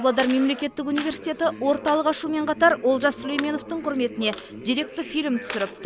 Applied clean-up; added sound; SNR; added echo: none; Coin (dropping); 15 dB; none.